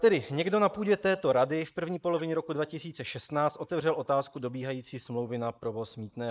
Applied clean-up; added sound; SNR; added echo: neural mask model Resemble Enhance denoiser.